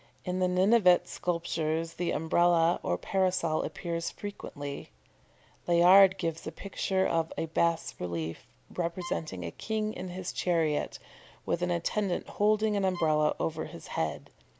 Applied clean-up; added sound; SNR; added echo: none; Bowed string instrument; 20 dB; none.